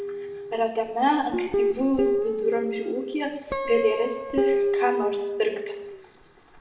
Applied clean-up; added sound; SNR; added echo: none; Guitar; 1 dB; reverberation time 1.0 s.